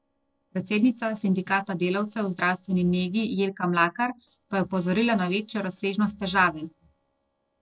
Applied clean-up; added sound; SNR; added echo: neural separator model SepFormer DNS4.